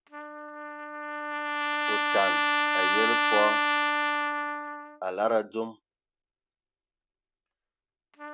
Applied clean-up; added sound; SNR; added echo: none; Trumpet; -5 dB; none.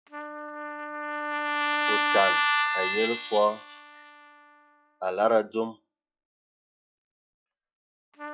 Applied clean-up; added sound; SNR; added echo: classical method log-MMSE.